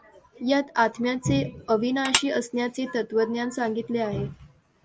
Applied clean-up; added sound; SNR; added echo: none; Tap / Dishes, pots, and pans; -1 dB; none.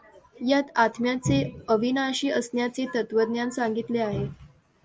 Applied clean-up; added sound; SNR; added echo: none; none; none; none.